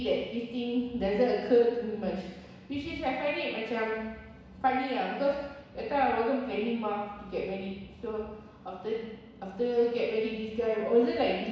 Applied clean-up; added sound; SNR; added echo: none; none; none; reverberation time 1.1 s.